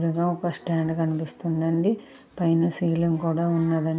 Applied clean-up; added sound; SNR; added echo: none; none; none; none.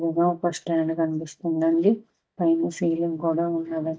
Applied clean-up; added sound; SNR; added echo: neural mask model DeepFilterNet 3.